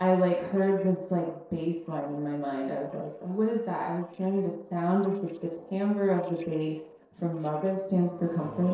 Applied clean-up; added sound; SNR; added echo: neural separator model SepFormer DNS4.